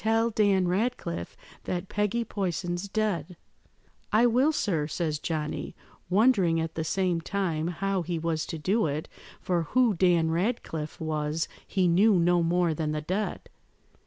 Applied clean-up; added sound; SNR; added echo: none; none; none; none.